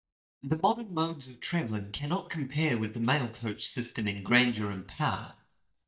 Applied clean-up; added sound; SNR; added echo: neural mask model DeepFilterNet 3.